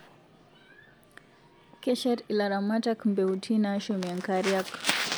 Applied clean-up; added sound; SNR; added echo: none; none; none; none.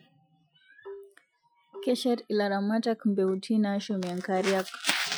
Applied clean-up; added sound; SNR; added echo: classical method Wiener filter.